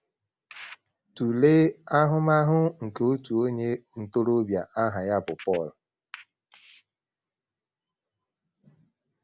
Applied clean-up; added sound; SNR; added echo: none; none; none; none.